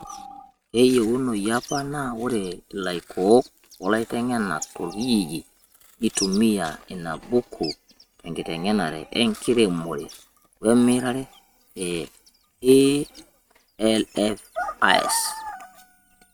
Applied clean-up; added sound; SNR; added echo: neural mask model RNNoise.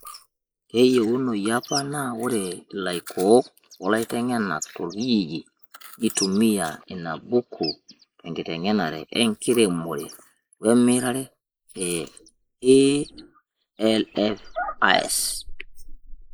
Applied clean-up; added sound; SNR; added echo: neural mask model Resemble Enhance denoiser.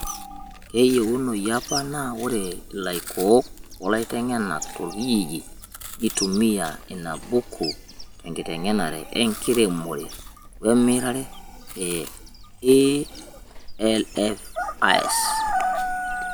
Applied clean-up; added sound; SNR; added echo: none; Chewing, mastication; 14 dB; none.